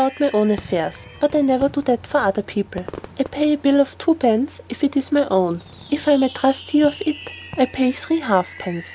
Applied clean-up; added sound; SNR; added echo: none; Fireworks; 20 dB; none.